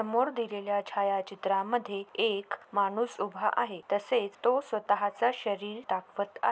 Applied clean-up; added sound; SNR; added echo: none; none; none; none.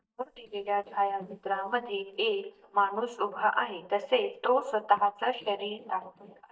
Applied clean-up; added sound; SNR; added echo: neural mask model DeepFilterNet 3.